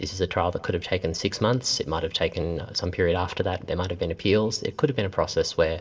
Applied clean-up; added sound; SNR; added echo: none; none; none; reverberation time 0.3 s.